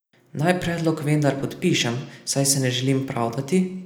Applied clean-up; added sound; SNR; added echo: none; none; none; reverberation time 0.7 s.